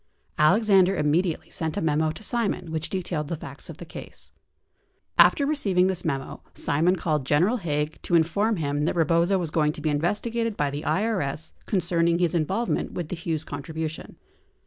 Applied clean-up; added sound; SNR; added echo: none; none; none; none.